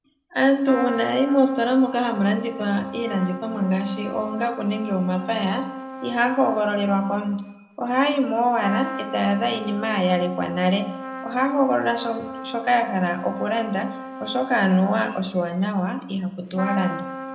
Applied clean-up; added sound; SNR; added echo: none; Trumpet; 11 dB; reverberation time 0.7 s.